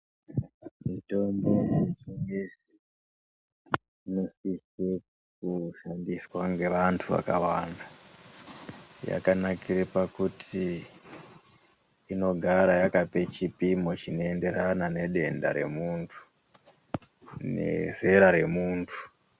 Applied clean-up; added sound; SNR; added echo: none; none; none; none.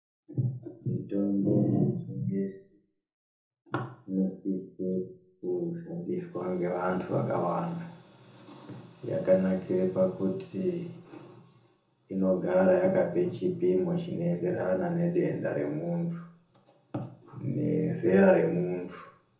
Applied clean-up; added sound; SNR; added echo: none; none; none; reverberation time 0.5 s.